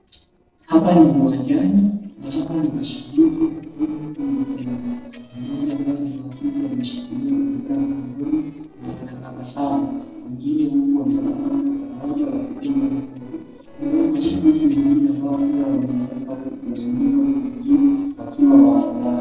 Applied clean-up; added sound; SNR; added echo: neural separator model SepFormer DNS4.